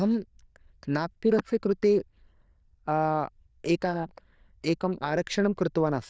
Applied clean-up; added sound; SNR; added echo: neural diffusion model UNIVERSE++.